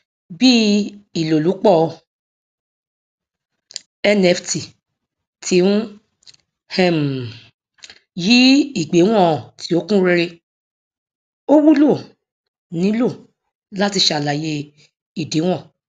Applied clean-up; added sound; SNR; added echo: none; none; none; none.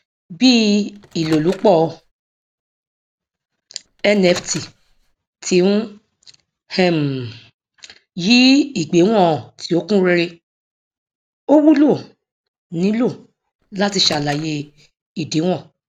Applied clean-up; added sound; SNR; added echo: none; Microwave oven; 20 dB; none.